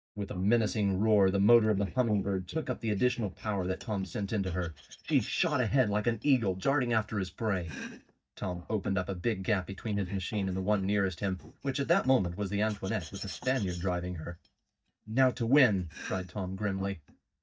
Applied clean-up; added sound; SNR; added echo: neural mask model DeepFilterNet 3.